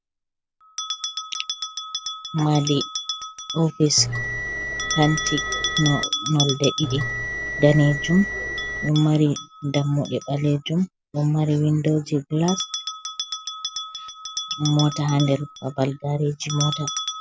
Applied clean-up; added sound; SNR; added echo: none; Bell + Bell; 7 dB; none.